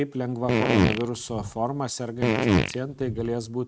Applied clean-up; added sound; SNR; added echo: neural mask model RNNoise.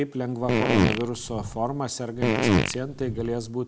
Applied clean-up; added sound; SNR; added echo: none; Fart; -4 dB; none.